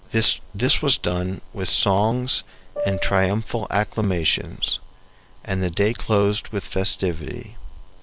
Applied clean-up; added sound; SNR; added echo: none; Piano; 5 dB; none.